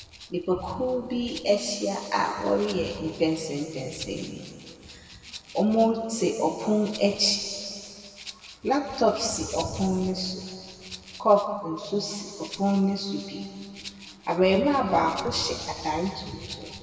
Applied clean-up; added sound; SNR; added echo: none; Rattle (instrument); 20 dB; reverberation time 2.3 s.